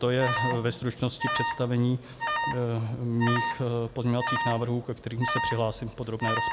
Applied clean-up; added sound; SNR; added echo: none; Alarm; 4 dB; none.